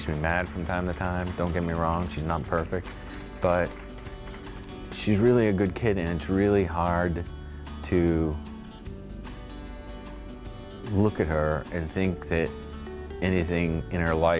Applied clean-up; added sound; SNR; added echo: none; none; none; none.